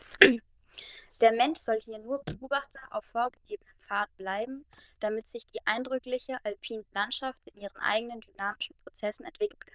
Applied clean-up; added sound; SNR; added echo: neural diffusion model UNIVERSE++.